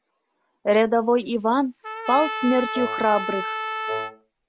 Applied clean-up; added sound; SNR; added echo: none; Wind instrument, woodwind instrument + Trumpet; 7 dB; none.